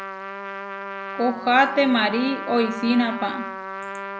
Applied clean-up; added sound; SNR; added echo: none; Trumpet; 9 dB; none.